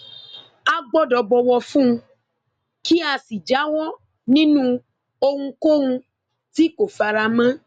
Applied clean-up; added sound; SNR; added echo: none; none; none; none.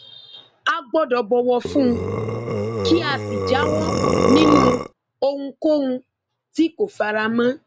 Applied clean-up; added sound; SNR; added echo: none; Burping, eructation; -1 dB; none.